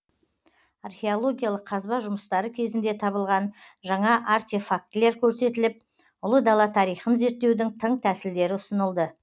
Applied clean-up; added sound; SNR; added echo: none; none; none; none.